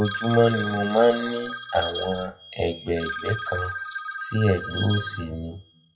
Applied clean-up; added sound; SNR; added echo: classical method WPE with log-MMSE.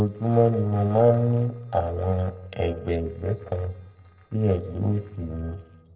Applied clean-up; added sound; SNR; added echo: neural separator model SepFormer DNS4.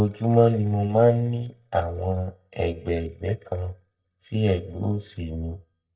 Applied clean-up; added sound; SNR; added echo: neural mask model DeepFilterNet 3.